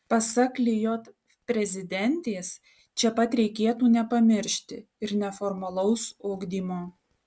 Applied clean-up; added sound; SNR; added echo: none; none; none; none.